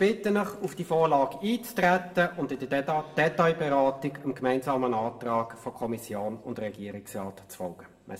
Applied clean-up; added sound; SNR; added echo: none; none; none; reverberation time 1.0 s.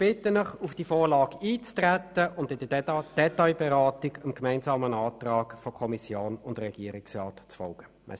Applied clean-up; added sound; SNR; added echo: none; none; none; none.